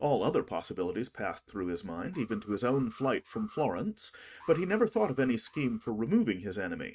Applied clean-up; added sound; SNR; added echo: neural mask model RNNoise.